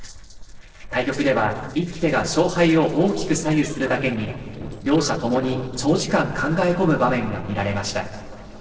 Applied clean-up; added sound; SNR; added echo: neural separator model SepFormer DNS4.